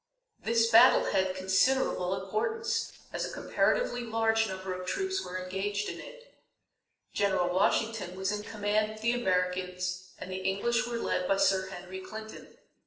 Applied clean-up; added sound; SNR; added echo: neural separator model SepFormer DNS4.